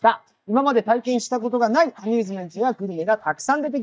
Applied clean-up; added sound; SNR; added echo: neural mask model DeepFilterNet 3.